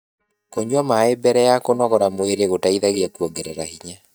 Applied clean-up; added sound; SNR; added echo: neural mask model DeepFilterNet 3.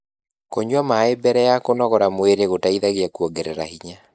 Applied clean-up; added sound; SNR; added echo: neural mask model Resemble Enhance denoiser.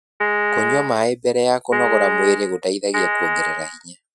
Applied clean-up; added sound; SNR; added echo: classical method Wiener filter.